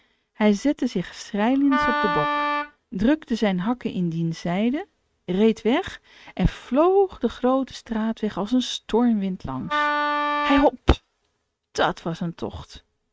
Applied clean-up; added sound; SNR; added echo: neural mask model RNNoise.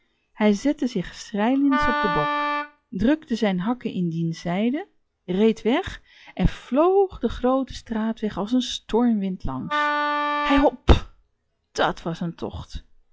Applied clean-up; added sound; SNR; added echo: classical method log-MMSE.